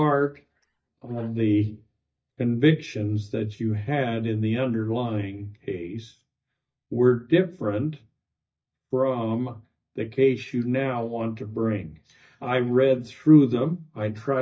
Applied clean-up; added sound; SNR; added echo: neural mask model DeepFilterNet 3.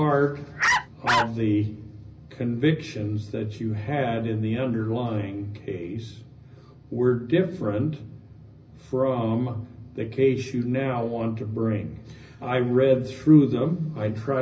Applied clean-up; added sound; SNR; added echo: none; Bark; 0 dB; reverberation time 0.4 s.